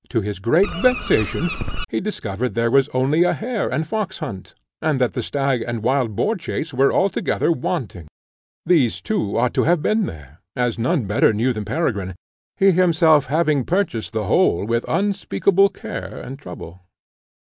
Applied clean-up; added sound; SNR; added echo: none; Bird; 5 dB; none.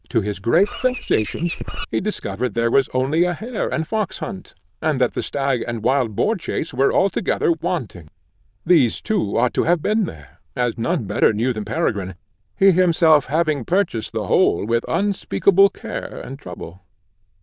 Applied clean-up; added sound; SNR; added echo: neural diffusion model UNIVERSE++.